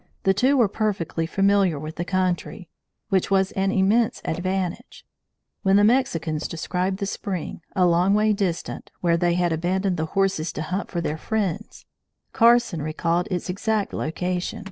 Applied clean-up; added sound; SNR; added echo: neural separator model SepFormer DNS4.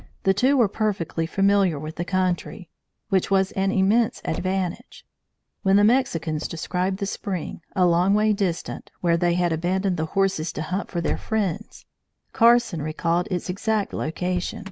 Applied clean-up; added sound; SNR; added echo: none; Motor vehicle (road); 17 dB; none.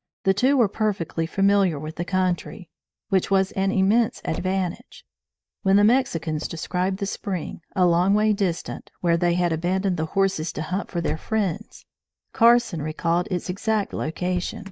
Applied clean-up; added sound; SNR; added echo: neural mask model DeepFilterNet 3.